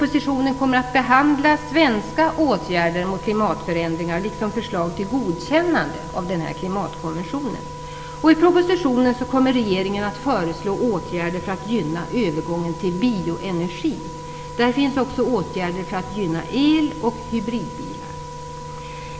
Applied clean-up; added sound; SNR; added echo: none; Wind instrument, woodwind instrument; 15 dB; reverberation time 2.4 s.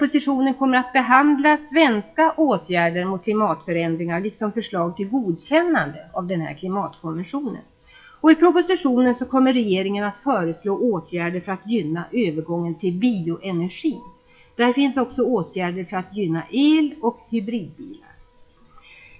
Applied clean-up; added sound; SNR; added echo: classical method WPE with log-MMSE.